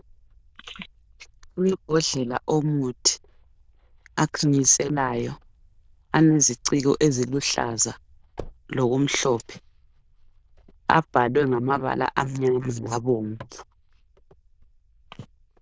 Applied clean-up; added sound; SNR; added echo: neural diffusion model UNIVERSE++.